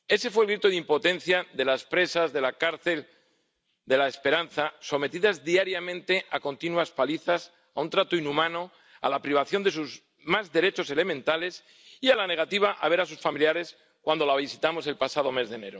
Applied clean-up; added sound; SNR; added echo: none; none; none; none.